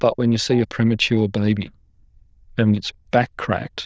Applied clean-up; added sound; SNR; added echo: neural diffusion model UNIVERSE++.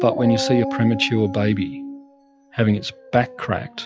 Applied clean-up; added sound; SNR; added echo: classical method log-MMSE.